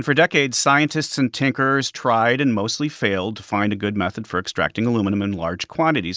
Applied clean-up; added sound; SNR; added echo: none; none; none; none.